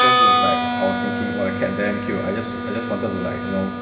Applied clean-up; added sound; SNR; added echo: none; Harmonica; -4 dB; reverberation time 2.6 s.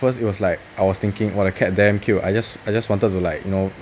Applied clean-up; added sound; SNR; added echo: none; none; none; none.